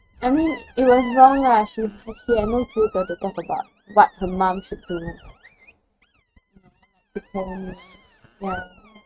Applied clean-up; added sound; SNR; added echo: neural mask model RNNoise.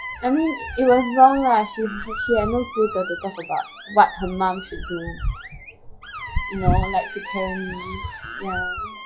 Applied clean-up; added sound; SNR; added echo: classical method log-MMSE.